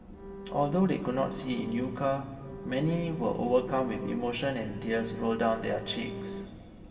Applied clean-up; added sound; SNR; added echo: none; Bowed string instrument; 11 dB; reverberation time 2.4 s.